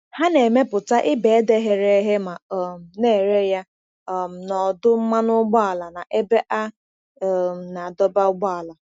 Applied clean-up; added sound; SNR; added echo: none; none; none; none.